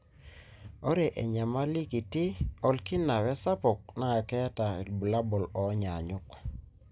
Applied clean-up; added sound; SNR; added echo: none; none; none; none.